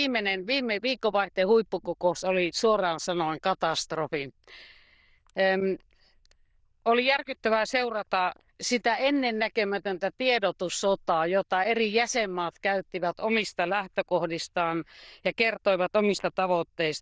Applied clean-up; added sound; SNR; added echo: neural diffusion model UNIVERSE++.